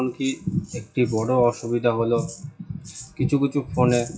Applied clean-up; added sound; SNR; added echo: classical method WPE with log-MMSE.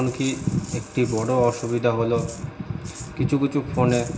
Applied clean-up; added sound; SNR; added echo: none; Rattle (instrument); 19 dB; reverberation time 0.9 s.